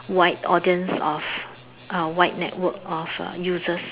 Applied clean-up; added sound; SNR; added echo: none; none; none; none.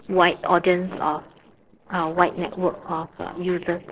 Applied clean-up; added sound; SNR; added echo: neural separator model SepFormer DNS4.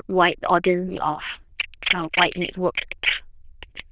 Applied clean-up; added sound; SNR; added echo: neural diffusion model UNIVERSE++.